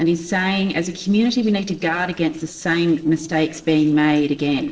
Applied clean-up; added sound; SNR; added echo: neural separator model SepFormer DNS4.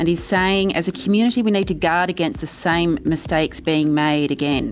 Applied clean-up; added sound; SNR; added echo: none; none; none; none.